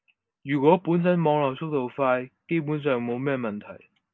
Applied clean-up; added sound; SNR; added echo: none; none; none; none.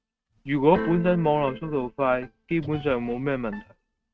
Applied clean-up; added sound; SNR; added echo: neural mask model RNNoise.